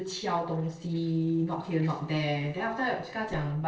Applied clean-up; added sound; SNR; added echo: neural separator model SepFormer DNS4.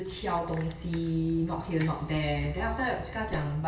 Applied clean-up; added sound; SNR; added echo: none; Car; 19 dB; reverberation time 1.7 s.